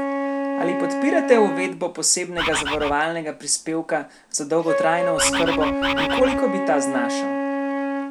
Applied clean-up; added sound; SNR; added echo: none; Wind instrument, woodwind instrument + Bird; 1 dB; none.